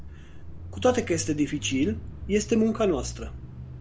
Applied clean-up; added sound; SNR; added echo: none; Mechanisms / Bicycle; 10 dB; none.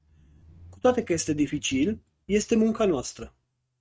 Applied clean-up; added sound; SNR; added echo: neural mask model RNNoise.